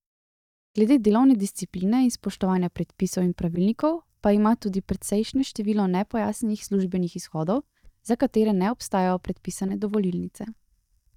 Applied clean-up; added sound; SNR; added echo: neural mask model DeepFilterNet 3.